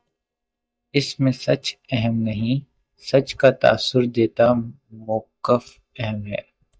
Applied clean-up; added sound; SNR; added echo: neural mask model DeepFilterNet 3.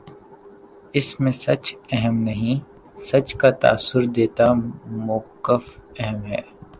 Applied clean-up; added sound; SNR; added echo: none; none; none; none.